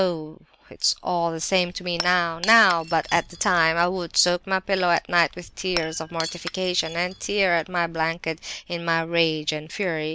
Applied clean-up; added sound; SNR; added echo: none; Shatter / Crushing; 15 dB; none.